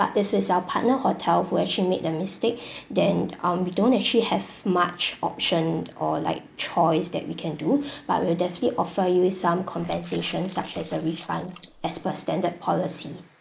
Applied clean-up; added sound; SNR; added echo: neural mask model Resemble Enhance denoiser.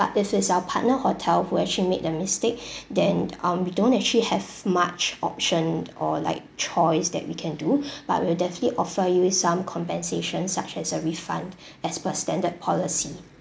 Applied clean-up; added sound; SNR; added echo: none; none; none; none.